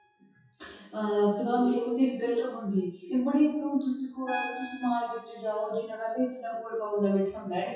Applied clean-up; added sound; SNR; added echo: classical method WPE with log-MMSE.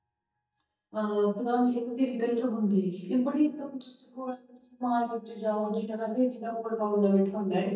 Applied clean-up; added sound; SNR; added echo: neural mask model DeepFilterNet 3.